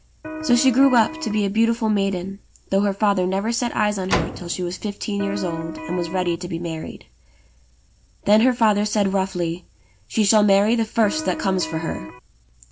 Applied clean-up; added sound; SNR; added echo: none; Slam + Electric guitar; 9 dB; none.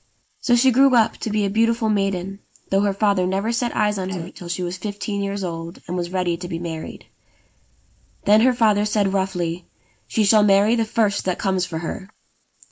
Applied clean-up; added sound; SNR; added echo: neural mask model Resemble Enhance denoiser.